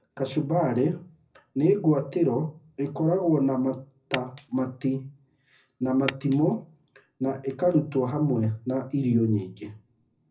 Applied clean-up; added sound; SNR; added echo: none; Glass; 13 dB; reverberation time 0.4 s.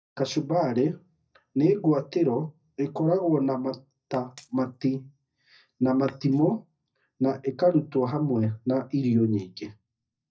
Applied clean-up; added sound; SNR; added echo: neural mask model DeepFilterNet 3.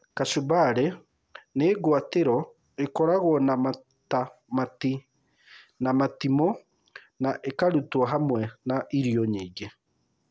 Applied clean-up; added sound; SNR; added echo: none; none; none; none.